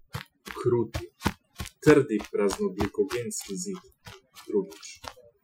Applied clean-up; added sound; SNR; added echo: classical method Wiener filter.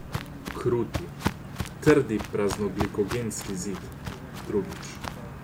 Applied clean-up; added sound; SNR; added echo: none; Walk, footsteps; 6 dB; none.